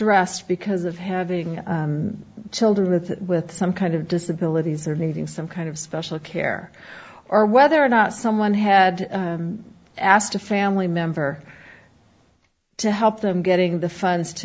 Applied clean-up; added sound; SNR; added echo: none; none; none; none.